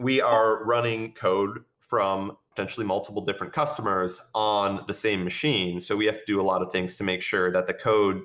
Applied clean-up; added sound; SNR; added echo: none; Bowed string instrument; 11 dB; none.